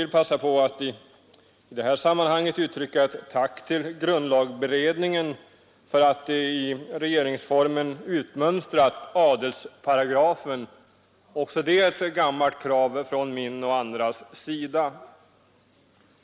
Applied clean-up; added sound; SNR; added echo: none; none; none; none.